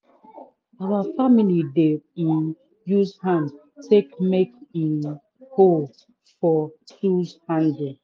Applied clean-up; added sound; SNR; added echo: none; none; none; none.